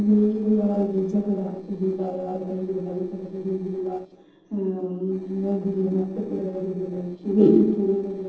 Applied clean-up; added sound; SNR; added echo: neural separator model SepFormer DNS4.